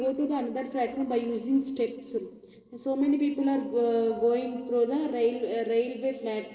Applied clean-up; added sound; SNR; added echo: neural separator model SepFormer DNS4.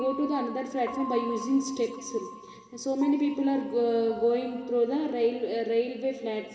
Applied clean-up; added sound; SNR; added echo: none; Piano; 15 dB; reverberation time 1.8 s.